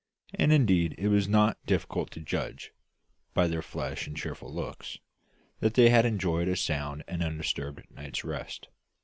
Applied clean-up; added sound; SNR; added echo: none; none; none; none.